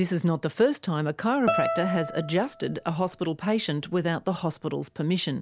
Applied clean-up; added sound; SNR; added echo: none; Guitar; 7 dB; none.